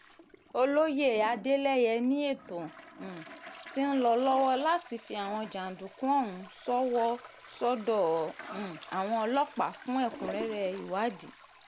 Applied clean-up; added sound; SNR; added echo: none; Toilet flush; 17 dB; none.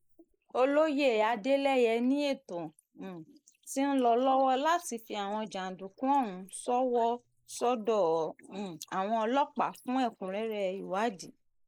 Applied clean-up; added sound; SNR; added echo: neural mask model Resemble Enhance denoiser.